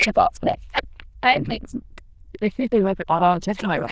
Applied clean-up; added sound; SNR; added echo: neural diffusion model UNIVERSE++.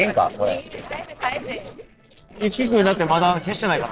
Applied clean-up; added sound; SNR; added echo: neural separator model SepFormer DNS4.